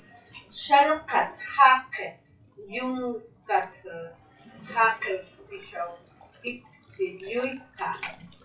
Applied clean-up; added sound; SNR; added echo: classical method WPE with log-MMSE.